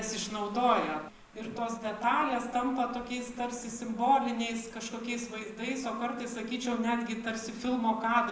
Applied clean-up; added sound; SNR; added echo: none; none; none; none.